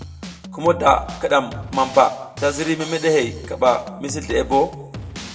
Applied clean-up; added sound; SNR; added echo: none; Drum kit; 13 dB; reverberation time 0.9 s.